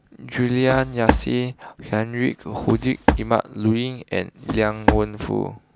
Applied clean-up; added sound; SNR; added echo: none; Walk, footsteps; 1 dB; none.